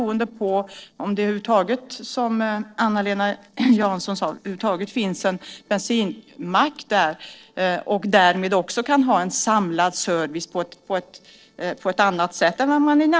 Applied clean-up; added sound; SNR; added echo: neural separator model SepFormer DNS4.